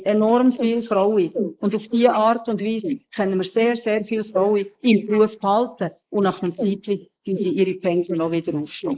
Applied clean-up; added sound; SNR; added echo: neural mask model Resemble Enhance denoiser.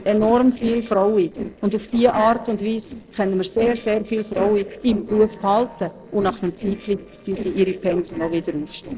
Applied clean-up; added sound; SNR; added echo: neural separator model SepFormer DNS4.